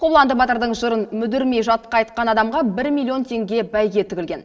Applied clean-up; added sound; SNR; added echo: none; none; none; reverberation time 0.4 s.